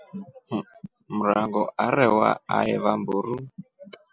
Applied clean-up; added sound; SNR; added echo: none; none; none; none.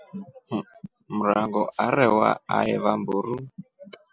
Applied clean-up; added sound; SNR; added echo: none; Tambourine; 18 dB; none.